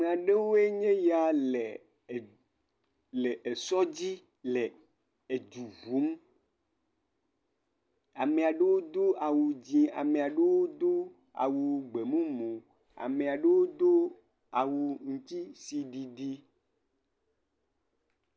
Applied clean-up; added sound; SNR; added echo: none; none; none; none.